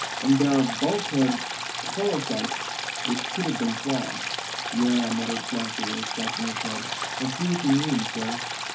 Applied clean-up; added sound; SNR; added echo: none; Stream; 4 dB; reverberation time 0.3 s.